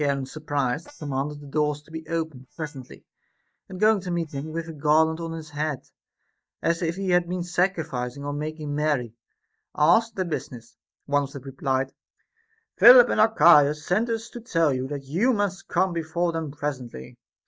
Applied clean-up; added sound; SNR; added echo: neural mask model DeepFilterNet 3.